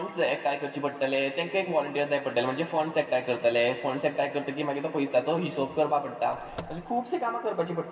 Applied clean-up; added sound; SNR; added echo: none; Car; 13 dB; reverberation time 2.8 s.